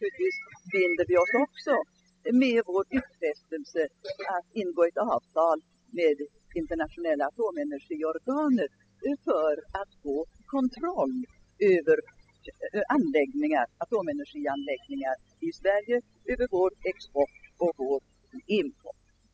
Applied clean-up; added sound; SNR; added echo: classical method spectral subtraction.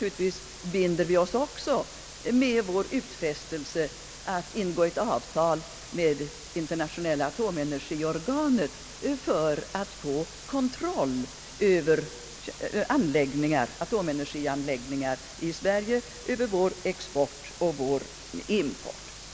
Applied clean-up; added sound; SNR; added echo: none; none; none; none.